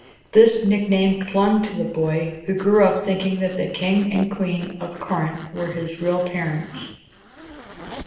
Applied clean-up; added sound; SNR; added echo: none; Zipper (clothing); 19 dB; reverberation time 0.8 s.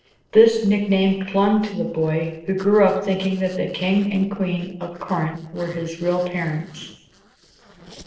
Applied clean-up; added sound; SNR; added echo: neural separator model SepFormer DNS4.